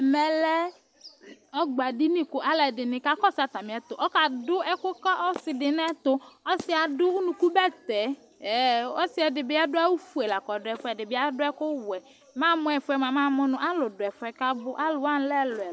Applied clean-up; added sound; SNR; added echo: none; none; none; none.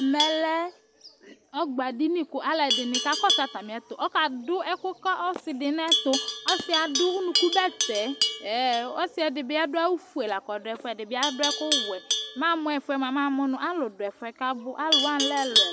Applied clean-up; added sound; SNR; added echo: none; Livestock, farm animals, working animals; 4 dB; none.